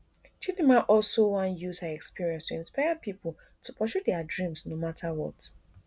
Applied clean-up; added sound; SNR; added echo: none; none; none; none.